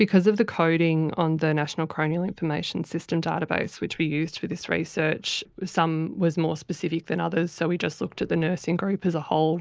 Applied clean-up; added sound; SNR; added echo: neural mask model Resemble Enhance denoiser.